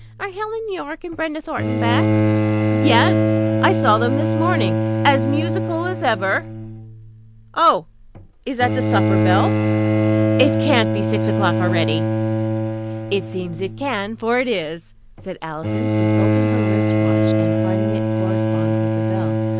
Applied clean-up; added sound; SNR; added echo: none; Bowed string instrument; -4 dB; none.